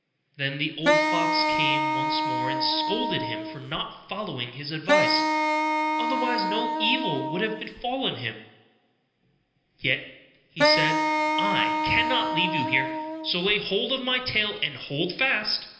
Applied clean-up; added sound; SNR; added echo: none; Wind instrument, woodwind instrument; -3 dB; reverberation time 0.8 s.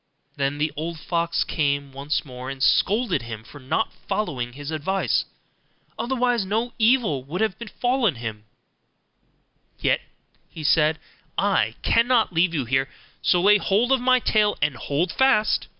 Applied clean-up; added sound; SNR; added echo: none; none; none; none.